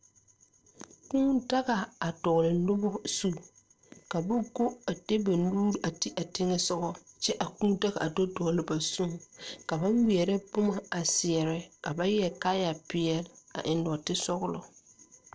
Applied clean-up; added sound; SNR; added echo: neural separator model SepFormer DNS4.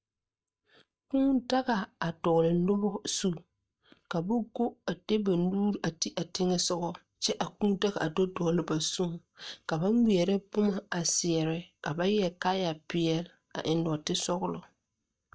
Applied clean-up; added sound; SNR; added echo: neural mask model DeepFilterNet 3.